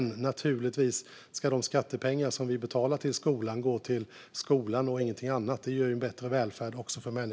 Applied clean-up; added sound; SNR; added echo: none; Cowbell; 18 dB; none.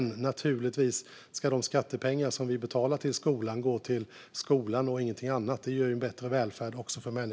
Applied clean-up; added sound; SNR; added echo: none; none; none; none.